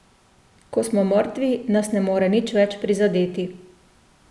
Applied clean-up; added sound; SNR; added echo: none; none; none; none.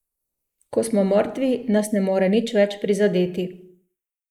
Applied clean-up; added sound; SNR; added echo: neural mask model Resemble Enhance denoiser.